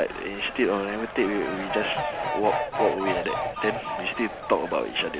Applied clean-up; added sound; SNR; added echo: none; Fowl; 3 dB; none.